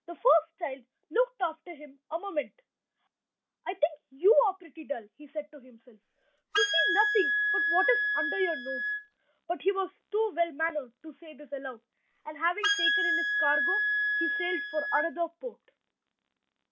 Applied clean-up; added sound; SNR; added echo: none; Wind instrument, woodwind instrument; -3 dB; none.